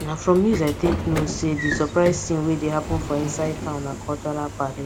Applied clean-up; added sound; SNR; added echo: none; Sliding door / Train; 6 dB; none.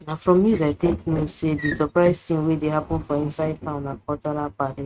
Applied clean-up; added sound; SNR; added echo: neural mask model RNNoise.